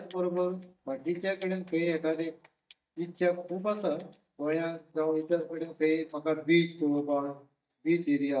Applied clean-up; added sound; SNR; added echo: neural mask model DeepFilterNet 3.